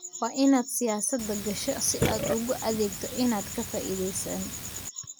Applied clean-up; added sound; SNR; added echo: none; Burping, eructation; 6 dB; none.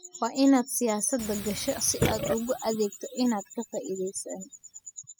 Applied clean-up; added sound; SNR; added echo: classical method spectral subtraction.